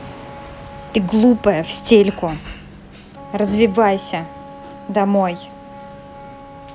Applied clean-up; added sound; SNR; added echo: none; Wind instrument, woodwind instrument; 19 dB; none.